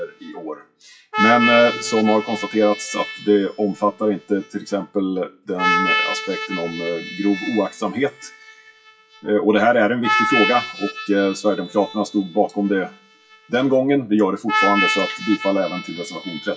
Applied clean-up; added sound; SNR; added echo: classical method WPE with log-MMSE.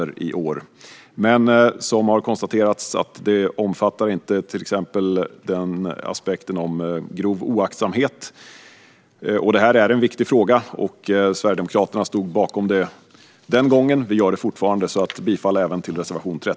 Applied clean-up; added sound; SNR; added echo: none; none; none; none.